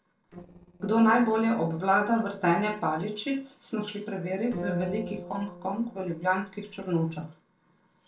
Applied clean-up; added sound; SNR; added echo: neural separator model SepFormer DNS4.